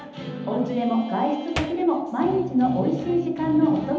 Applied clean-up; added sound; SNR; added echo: none; Hands; 18 dB; reverberation time 0.9 s.